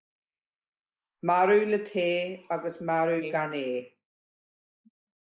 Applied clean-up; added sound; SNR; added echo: neural mask model Resemble Enhance denoiser.